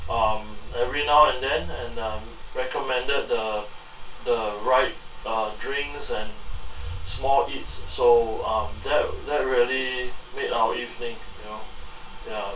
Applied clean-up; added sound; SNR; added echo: none; Walk, footsteps; 5 dB; reverberation time 0.2 s.